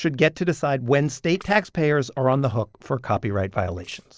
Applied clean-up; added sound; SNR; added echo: neural separator model SepFormer DNS4.